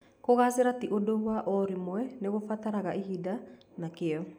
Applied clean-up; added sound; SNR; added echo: none; none; none; none.